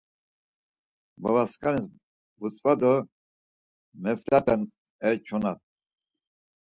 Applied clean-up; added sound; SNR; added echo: none; none; none; none.